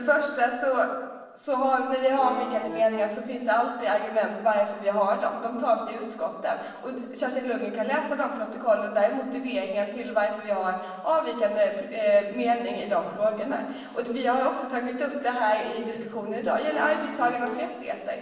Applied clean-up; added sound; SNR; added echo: neural separator model SepFormer DNS4.